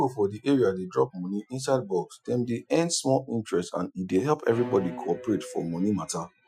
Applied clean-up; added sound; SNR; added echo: classical method Wiener filter.